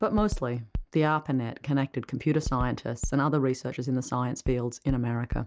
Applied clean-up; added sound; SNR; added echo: none; none; none; none.